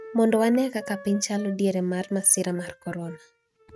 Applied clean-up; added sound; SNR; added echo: neural mask model RNNoise.